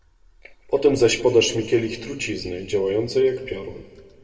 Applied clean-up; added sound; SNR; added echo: none; none; none; reverberation time 1.6 s.